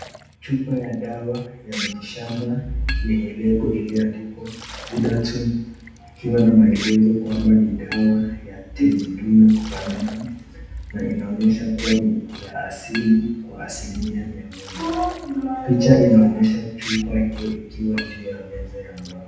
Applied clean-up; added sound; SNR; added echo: none; Liquid; 18 dB; reverberation time 0.8 s.